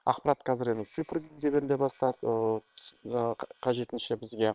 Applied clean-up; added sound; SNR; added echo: neural separator model SepFormer WHAM!.